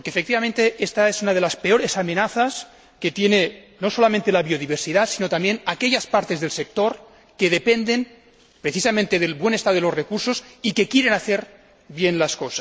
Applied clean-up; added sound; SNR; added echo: none; none; none; none.